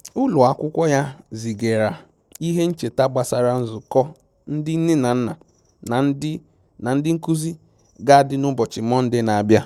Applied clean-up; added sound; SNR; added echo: none; none; none; none.